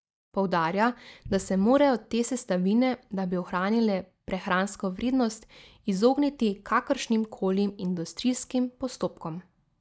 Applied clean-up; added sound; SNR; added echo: neural mask model DeepFilterNet 3.